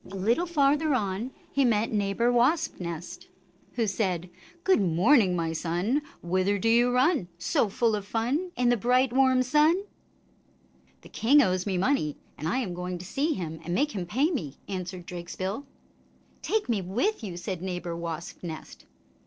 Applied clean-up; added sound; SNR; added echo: neural separator model SepFormer DNS4.